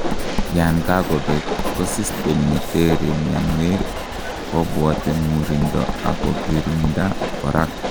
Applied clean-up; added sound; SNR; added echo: none; Writing + Train; 3 dB; none.